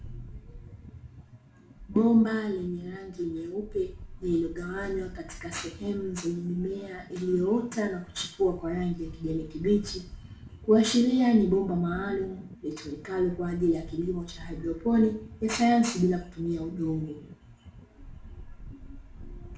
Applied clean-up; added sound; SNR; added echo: none; Wind; 17 dB; reverberation time 0.4 s.